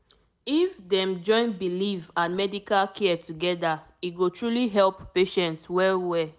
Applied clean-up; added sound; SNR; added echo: none; none; none; none.